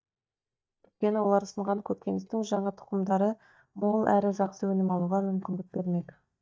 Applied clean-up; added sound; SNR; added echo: neural mask model DeepFilterNet 3.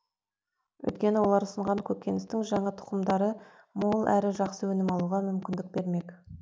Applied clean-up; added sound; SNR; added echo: none; none; none; none.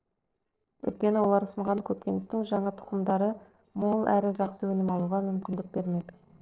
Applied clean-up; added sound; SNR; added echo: neural separator model SepFormer DNS4.